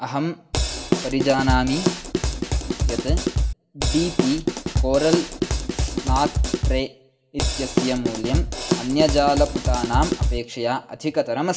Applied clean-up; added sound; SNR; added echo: none; Drum kit; -2 dB; reverberation time 0.4 s.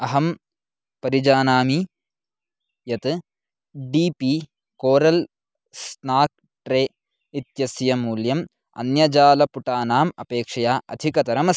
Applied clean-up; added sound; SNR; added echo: none; none; none; none.